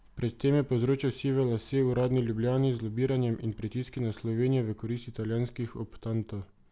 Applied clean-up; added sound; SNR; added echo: none; none; none; none.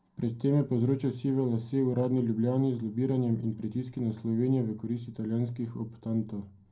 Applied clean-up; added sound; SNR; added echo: none; none; none; reverberation time 0.2 s.